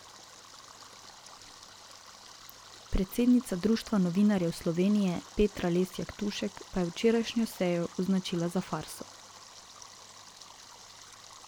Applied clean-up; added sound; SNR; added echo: none; Stream; 19 dB; none.